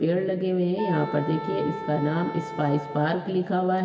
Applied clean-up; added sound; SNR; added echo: none; Wind instrument, woodwind instrument; 11 dB; reverberation time 1.8 s.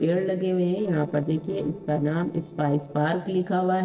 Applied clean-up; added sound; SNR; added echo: neural separator model SepFormer DNS4.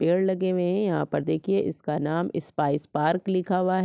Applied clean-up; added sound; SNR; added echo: none; none; none; none.